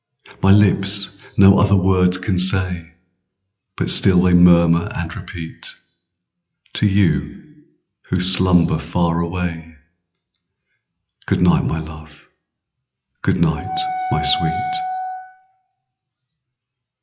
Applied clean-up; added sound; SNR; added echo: classical method WPE with log-MMSE.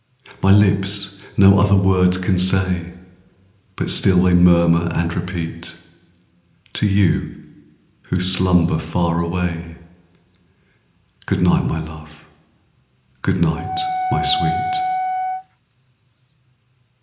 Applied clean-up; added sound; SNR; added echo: none; Wind instrument, woodwind instrument; 3 dB; reverberation time 0.9 s.